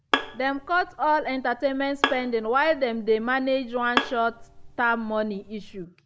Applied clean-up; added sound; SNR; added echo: none; Bowed string instrument; 8 dB; none.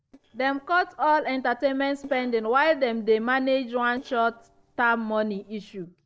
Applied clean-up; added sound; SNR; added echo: neural separator model SepFormer DNS4.